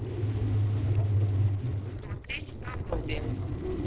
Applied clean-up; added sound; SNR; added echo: neural separator model SepFormer DNS4.